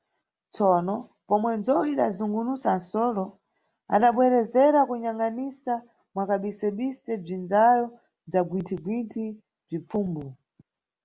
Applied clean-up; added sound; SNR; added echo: none; none; none; none.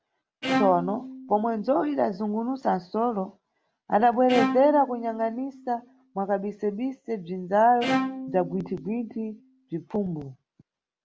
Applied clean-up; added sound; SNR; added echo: none; Bowed string instrument; 7 dB; none.